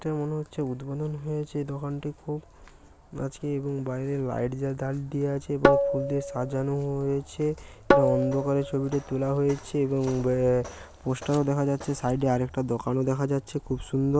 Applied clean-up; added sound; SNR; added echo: none; Tabla; -2 dB; none.